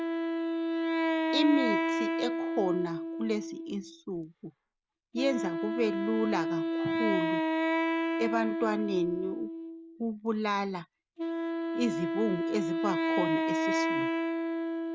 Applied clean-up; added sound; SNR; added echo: none; Wind instrument, woodwind instrument; -2 dB; none.